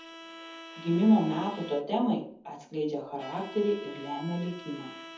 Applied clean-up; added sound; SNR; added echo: none; Bowed string instrument; 16 dB; reverberation time 0.7 s.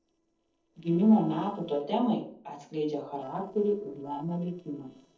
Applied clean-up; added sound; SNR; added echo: neural separator model SepFormer DNS4.